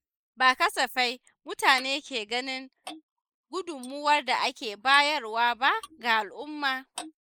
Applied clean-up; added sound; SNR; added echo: neural mask model Resemble Enhance denoiser.